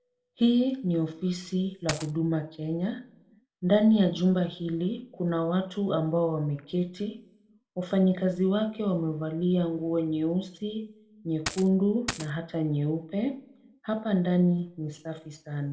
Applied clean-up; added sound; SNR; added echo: none; Coin (dropping); 8 dB; reverberation time 0.4 s.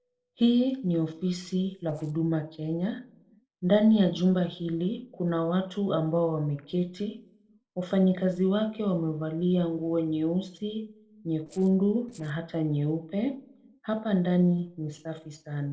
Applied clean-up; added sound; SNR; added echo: neural separator model SepFormer DNS4.